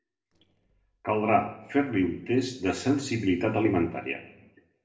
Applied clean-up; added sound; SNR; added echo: neural separator model SepFormer DNS4.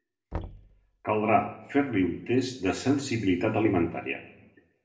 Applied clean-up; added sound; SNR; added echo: none; Knock; 16 dB; reverberation time 0.7 s.